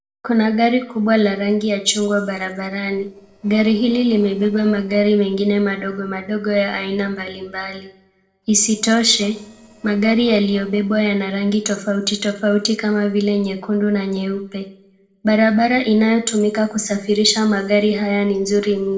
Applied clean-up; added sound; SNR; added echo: neural separator model SepFormer DNS4.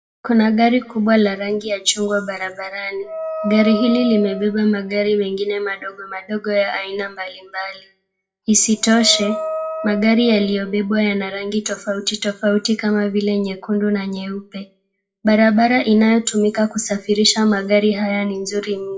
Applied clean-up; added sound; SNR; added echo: classical method WPE with log-MMSE.